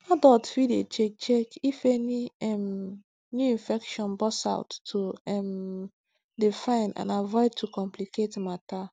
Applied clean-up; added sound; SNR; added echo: none; none; none; none.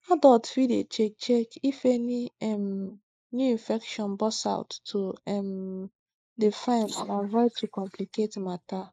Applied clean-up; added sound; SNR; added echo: neural mask model Resemble Enhance denoiser.